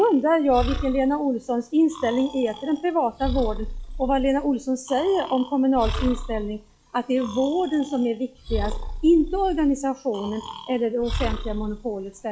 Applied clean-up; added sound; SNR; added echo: classical method log-MMSE.